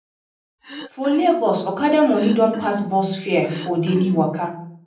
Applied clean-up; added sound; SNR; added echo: none; Cough; 16 dB; reverberation time 0.6 s.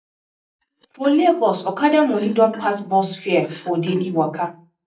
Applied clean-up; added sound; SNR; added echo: neural mask model DeepFilterNet 3.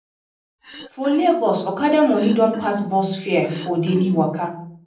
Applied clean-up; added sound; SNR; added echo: neural separator model SepFormer DNS4.